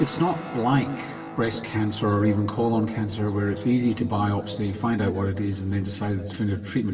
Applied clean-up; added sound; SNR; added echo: none; Guitar; 15 dB; reverberation time 1.4 s.